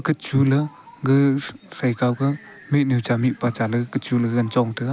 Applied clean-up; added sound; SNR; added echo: none; none; none; none.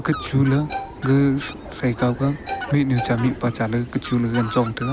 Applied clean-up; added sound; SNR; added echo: none; Fowl + Bowed string instrument; 11 dB; none.